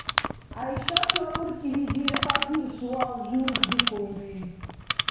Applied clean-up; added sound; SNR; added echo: none; Clock; -1 dB; reverberation time 1.1 s.